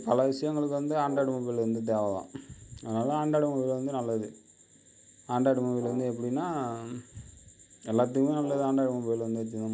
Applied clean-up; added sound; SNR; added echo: none; Brass instrument; 16 dB; none.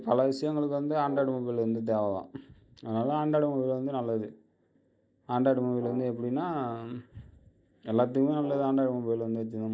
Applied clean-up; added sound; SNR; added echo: neural mask model DeepFilterNet 3.